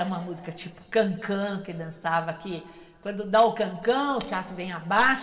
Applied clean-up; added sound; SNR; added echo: none; none; none; reverberation time 2.6 s.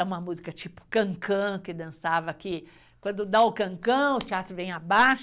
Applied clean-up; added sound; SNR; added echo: none; none; none; none.